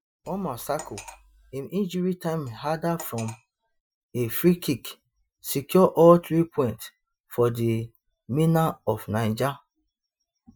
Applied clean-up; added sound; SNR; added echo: classical method Wiener filter.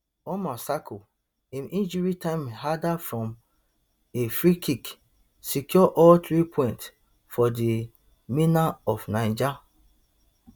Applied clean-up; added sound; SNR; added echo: none; none; none; none.